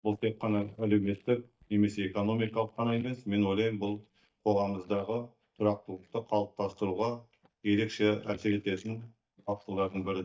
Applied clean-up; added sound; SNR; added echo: neural mask model DeepFilterNet 3.